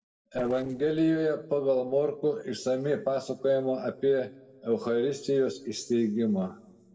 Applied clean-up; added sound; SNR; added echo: neural separator model SepFormer DNS4.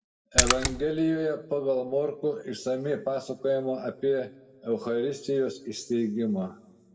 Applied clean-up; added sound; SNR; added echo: none; Splash, splatter; -3 dB; reverberation time 1.1 s.